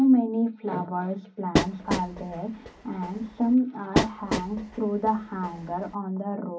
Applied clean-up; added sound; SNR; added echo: none; Train; 3 dB; reverberation time 0.4 s.